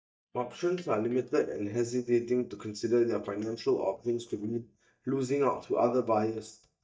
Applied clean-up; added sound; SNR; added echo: neural mask model DeepFilterNet 3.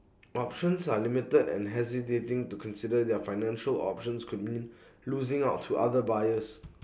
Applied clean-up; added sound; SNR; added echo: none; none; none; none.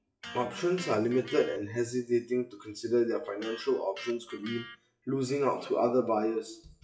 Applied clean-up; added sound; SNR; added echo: classical method WPE with log-MMSE.